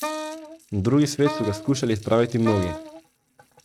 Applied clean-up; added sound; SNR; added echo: neural mask model RNNoise.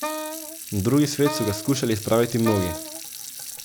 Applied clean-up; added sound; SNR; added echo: none; Wind instrument, woodwind instrument + Sink (filling or washing) / Water tap, faucet; 8 dB; none.